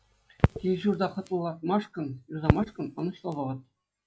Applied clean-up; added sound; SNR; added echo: classical method log-MMSE.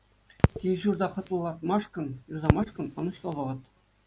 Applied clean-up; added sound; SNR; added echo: none; Crackle; 1 dB; none.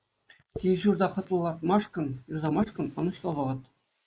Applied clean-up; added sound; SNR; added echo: neural mask model Resemble Enhance denoiser.